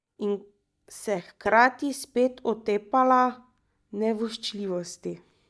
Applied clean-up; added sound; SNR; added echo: neural mask model DeepFilterNet 3.